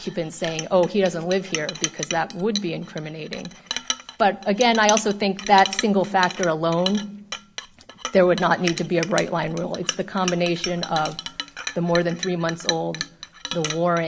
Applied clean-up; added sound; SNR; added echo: none; Chink, clink; 10 dB; none.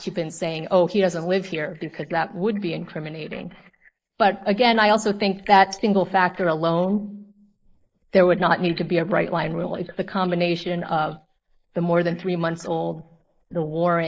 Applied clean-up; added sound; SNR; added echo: neural mask model Resemble Enhance denoiser.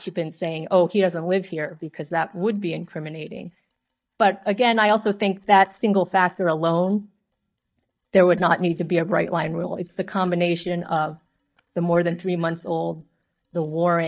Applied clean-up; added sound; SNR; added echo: neural mask model DeepFilterNet 3.